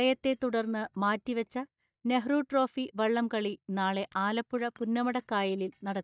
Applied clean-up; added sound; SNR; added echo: neural mask model DeepFilterNet 3.